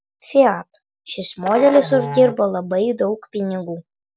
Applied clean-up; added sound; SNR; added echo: none; Musical instrument; 11 dB; none.